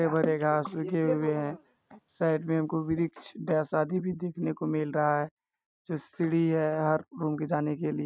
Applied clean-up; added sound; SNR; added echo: neural mask model RNNoise.